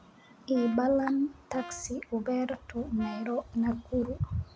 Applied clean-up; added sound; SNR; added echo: none; Brass instrument; 18 dB; none.